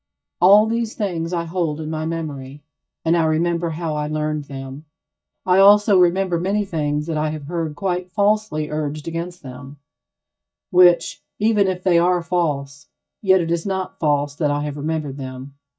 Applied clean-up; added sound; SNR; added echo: neural mask model DeepFilterNet 3.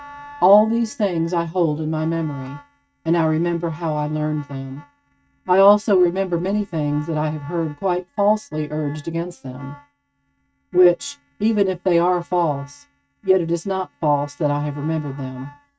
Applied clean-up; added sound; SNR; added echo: neural mask model RNNoise.